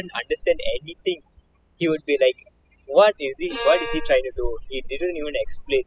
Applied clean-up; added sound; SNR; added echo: classical method spectral subtraction.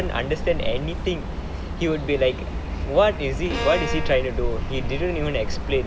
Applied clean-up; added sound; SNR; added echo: none; Bowed string instrument + Wind; 6 dB; none.